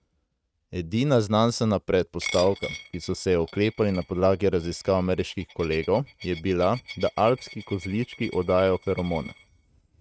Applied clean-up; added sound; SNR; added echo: neural mask model RNNoise.